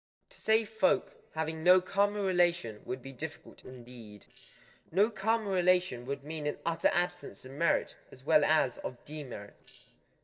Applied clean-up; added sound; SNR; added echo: neural separator model SepFormer DNS4.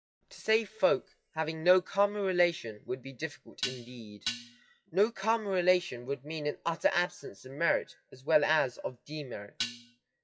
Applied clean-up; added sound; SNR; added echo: classical method WPE with log-MMSE.